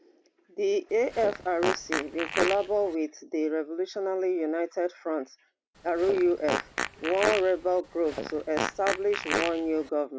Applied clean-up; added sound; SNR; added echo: none; Fart; 5 dB; none.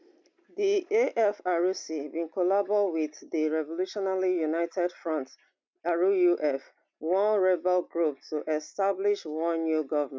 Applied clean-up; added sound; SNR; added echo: none; none; none; none.